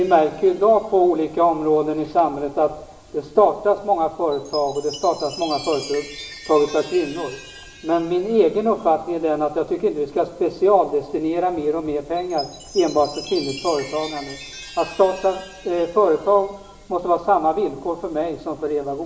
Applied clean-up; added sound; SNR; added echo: none; Chime; 20 dB; reverberation time 0.8 s.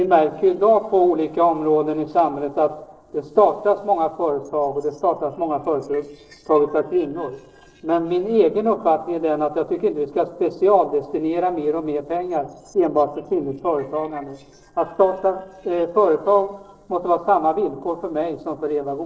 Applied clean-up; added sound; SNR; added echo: neural separator model SepFormer DNS4.